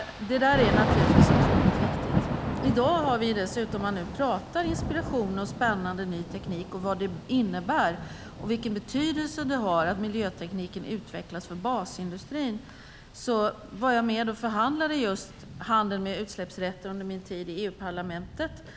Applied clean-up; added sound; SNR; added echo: none; Thunder / Rain; 2 dB; none.